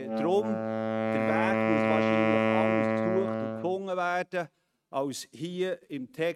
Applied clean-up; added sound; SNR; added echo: neural mask model RNNoise.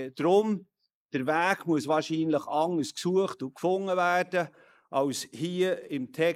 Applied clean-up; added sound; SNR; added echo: neural mask model Resemble Enhance denoiser.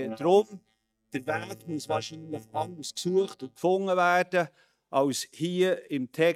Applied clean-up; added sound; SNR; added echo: neural mask model DeepFilterNet 3.